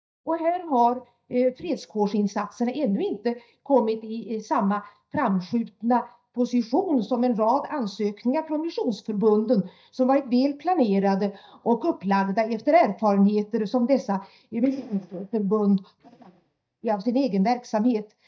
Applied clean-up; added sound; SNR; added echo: neural mask model DeepFilterNet 3.